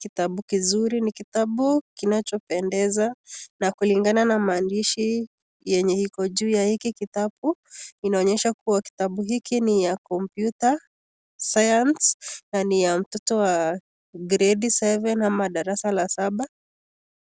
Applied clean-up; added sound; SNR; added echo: none; none; none; none.